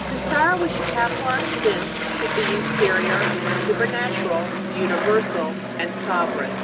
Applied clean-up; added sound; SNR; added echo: none; Aircraft; 0 dB; none.